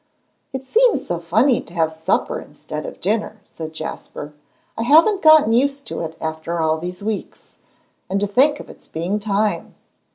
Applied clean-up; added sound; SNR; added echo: none; none; none; none.